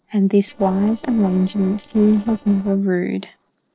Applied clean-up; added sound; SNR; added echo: neural separator model SepFormer DNS4.